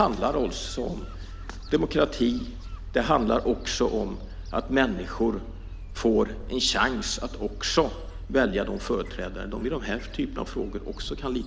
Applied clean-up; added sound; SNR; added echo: none; Gull, seagull; 10 dB; none.